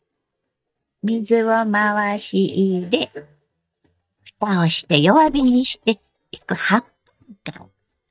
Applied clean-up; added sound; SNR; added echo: neural mask model DeepFilterNet 3.